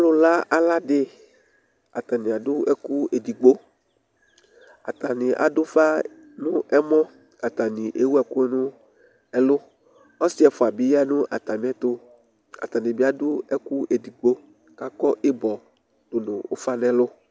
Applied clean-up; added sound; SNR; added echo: none; none; none; none.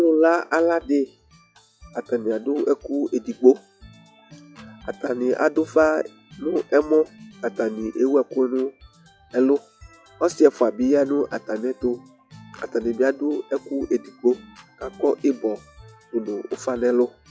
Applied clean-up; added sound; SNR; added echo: classical method log-MMSE.